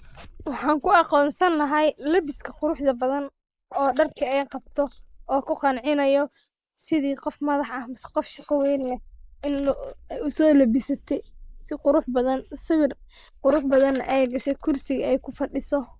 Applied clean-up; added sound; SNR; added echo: neural mask model Resemble Enhance denoiser.